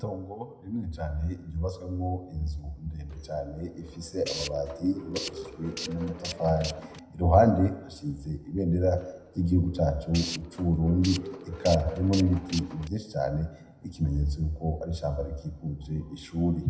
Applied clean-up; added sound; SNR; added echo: none; Tools; 12 dB; reverberation time 0.7 s.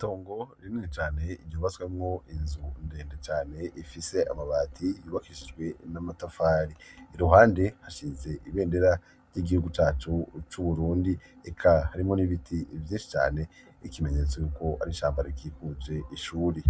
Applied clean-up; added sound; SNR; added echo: none; none; none; none.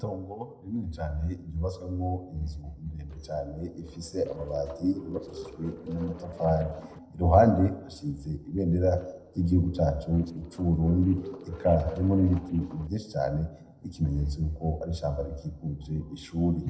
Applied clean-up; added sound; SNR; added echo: neural separator model SepFormer DNS4.